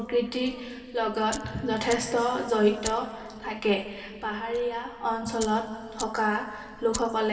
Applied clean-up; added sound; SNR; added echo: none; Fire; 16 dB; reverberation time 2.5 s.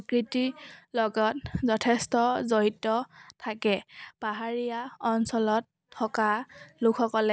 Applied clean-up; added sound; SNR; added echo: none; none; none; none.